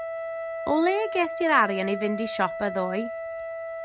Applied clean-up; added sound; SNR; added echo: none; Wind instrument, woodwind instrument; 6 dB; none.